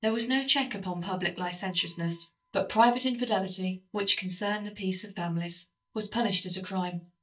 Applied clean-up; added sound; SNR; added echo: neural mask model DeepFilterNet 3.